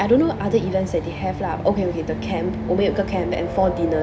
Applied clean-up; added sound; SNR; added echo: none; Piano; 9 dB; none.